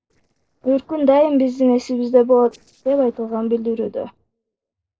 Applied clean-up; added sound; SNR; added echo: neural separator model SepFormer DNS4.